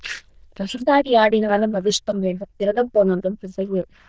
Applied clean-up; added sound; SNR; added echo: neural diffusion model UNIVERSE++.